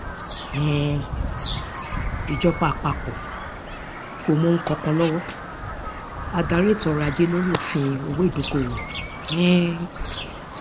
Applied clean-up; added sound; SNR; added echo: none; Bird vocalization, bird call, bird song; 5 dB; none.